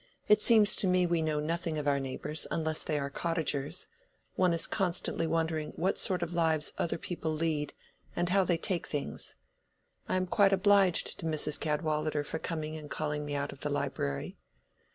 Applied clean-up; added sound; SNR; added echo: none; none; none; none.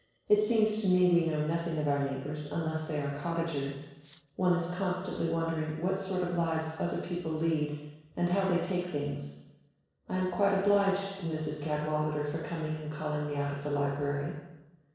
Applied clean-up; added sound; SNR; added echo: neural separator model SepFormer DNS4.